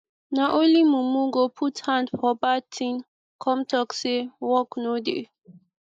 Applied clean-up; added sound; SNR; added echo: neural mask model Resemble Enhance denoiser.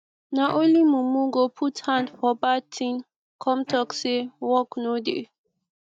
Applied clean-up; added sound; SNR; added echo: neural mask model DeepFilterNet 3.